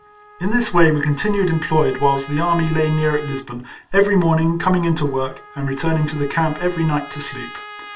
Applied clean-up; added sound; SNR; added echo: none; Trumpet; 19 dB; reverberation time 0.2 s.